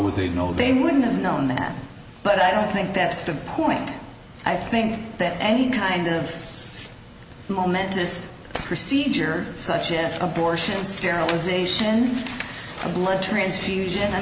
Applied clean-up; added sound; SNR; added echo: none; none; none; none.